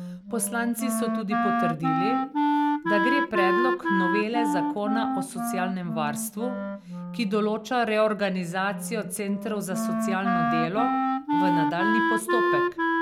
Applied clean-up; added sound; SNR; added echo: none; Wind instrument, woodwind instrument; -3 dB; none.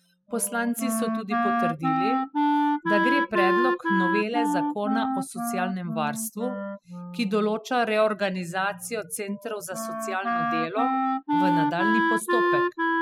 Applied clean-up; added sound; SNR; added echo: classical method spectral subtraction.